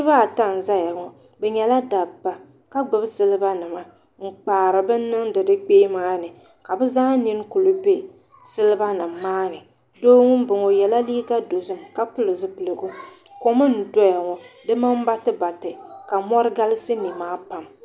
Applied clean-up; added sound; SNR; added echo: none; none; none; none.